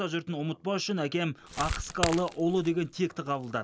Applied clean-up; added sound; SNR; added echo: none; Crackle; 8 dB; none.